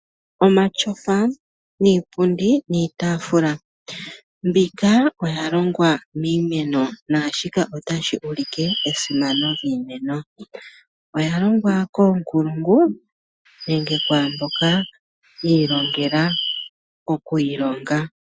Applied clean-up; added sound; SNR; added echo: classical method Wiener filter.